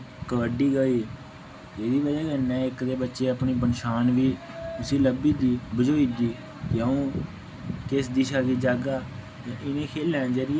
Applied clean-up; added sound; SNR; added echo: none; none; none; none.